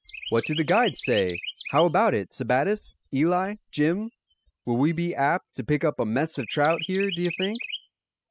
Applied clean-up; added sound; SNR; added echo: classical method spectral subtraction.